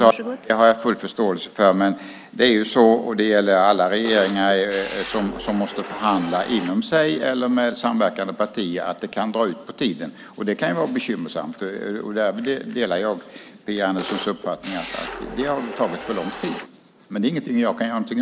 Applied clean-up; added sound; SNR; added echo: none; Camera; 11 dB; none.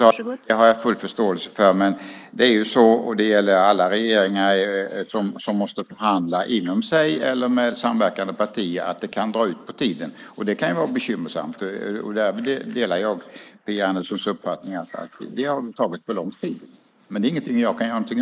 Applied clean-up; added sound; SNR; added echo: neural mask model Resemble Enhance denoiser.